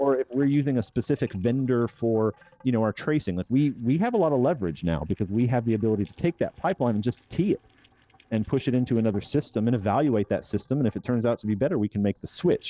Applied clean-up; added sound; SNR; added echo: neural separator model SepFormer DNS4.